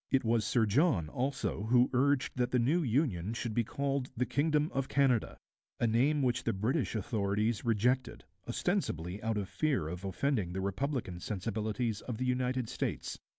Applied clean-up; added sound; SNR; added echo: none; none; none; none.